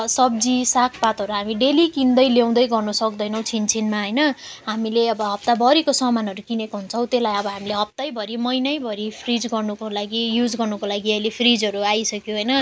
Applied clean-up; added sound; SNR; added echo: none; none; none; none.